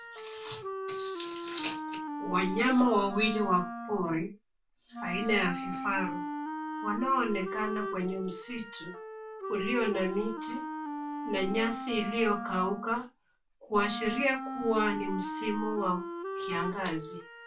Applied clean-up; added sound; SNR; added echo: none; Wind instrument, woodwind instrument; 11 dB; reverberation time 0.2 s.